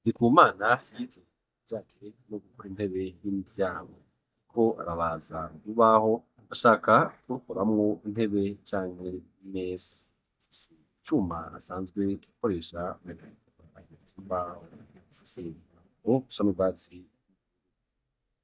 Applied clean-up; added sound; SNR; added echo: neural mask model DeepFilterNet 3.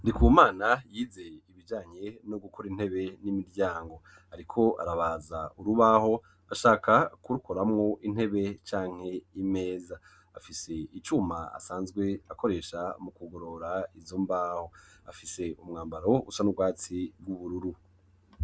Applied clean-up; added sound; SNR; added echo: none; none; none; none.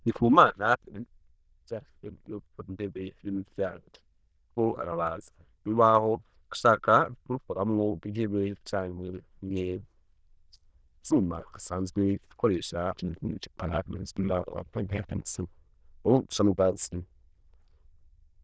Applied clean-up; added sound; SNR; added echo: neural diffusion model UNIVERSE++.